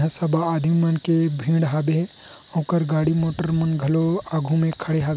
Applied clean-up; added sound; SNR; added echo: none; none; none; none.